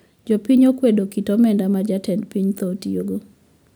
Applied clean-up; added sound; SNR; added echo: none; none; none; none.